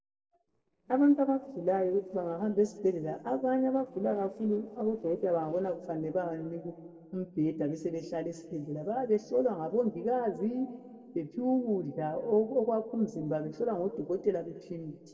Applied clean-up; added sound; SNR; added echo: neural separator model SepFormer DNS4.